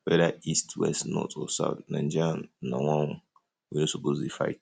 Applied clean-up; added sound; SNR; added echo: none; none; none; none.